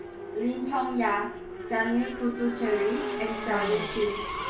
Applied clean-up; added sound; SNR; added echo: none; Race car, auto racing / Accelerating, revving, vroom; 6 dB; reverberation time 0.3 s.